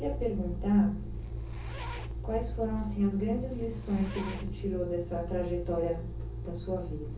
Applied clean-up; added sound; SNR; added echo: none; Zipper (clothing); 17 dB; reverberation time 0.3 s.